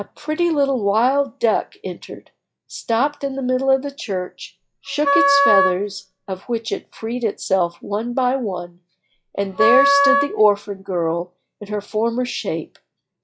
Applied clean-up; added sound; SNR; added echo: classical method log-MMSE.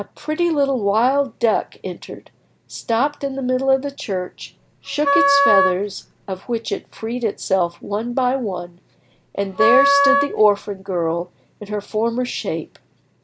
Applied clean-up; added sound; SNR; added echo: none; Wind instrument, woodwind instrument; -2 dB; none.